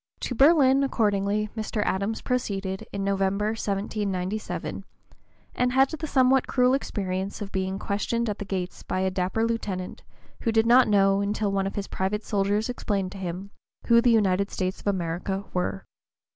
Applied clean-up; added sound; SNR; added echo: none; none; none; none.